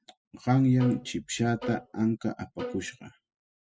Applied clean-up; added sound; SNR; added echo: classical method spectral subtraction.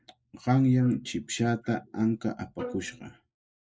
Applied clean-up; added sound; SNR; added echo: neural mask model Resemble Enhance denoiser.